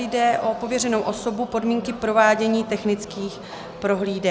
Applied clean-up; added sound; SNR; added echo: none; none; none; none.